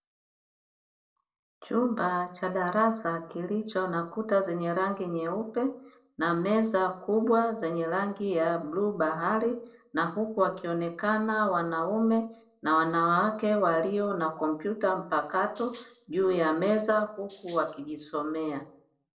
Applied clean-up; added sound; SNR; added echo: neural separator model SepFormer DNS4.